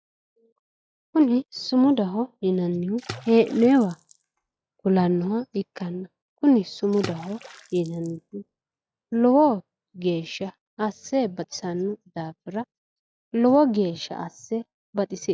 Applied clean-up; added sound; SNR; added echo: classical method log-MMSE.